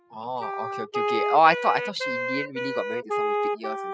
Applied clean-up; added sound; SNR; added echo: classical method spectral subtraction.